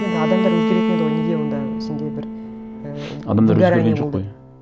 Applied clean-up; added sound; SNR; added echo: none; Bowed string instrument; 3 dB; none.